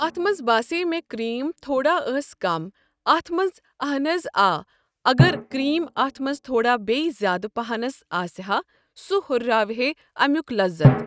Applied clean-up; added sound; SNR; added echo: neural mask model RNNoise.